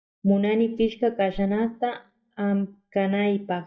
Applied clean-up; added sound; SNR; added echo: neural mask model DeepFilterNet 3.